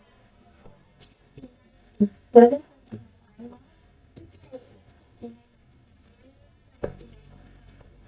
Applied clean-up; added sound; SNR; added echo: neural mask model DeepFilterNet 3.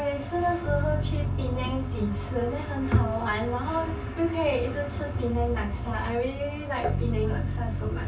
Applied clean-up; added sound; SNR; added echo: none; Bass guitar; 4 dB; reverberation time 0.4 s.